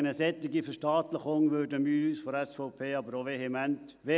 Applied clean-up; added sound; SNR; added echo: none; none; none; none.